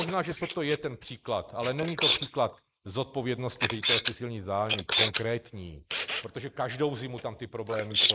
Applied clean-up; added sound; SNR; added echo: neural mask model Resemble Enhance denoiser.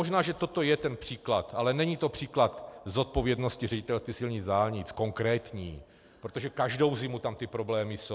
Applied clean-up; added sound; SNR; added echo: none; none; none; none.